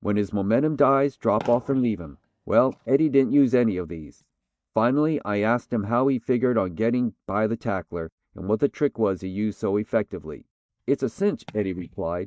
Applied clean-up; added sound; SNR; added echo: neural mask model DeepFilterNet 3.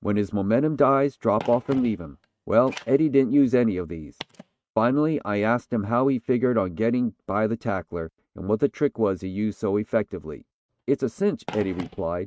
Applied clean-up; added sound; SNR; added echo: neural mask model RNNoise.